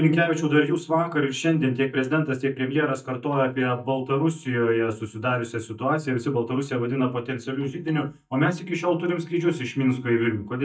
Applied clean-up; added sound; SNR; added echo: neural mask model DeepFilterNet 3.